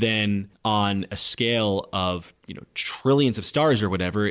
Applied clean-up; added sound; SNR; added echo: none; none; none; none.